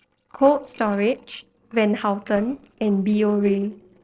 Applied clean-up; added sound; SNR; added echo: neural separator model SepFormer DNS4.